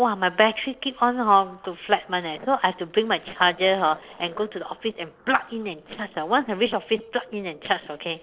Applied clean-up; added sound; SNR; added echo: neural separator model SepFormer DNS4.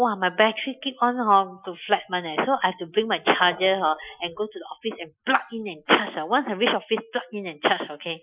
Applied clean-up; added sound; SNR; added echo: classical method Wiener filter.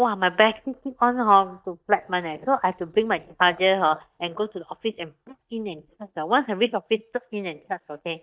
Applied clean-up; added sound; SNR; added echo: neural mask model DeepFilterNet 3.